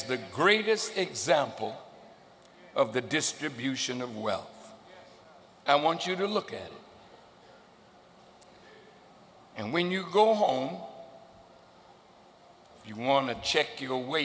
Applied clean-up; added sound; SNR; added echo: none; none; none; none.